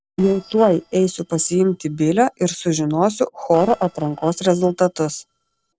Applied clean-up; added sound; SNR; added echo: neural separator model SepFormer DNS4.